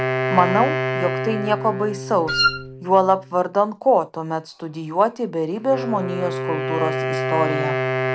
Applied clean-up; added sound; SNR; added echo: none; Wind instrument, woodwind instrument + Wind instrument, woodwind instrument; 3 dB; none.